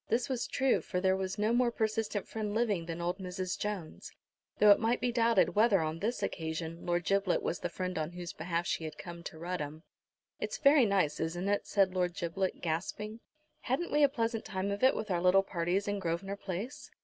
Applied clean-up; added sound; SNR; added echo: none; none; none; none.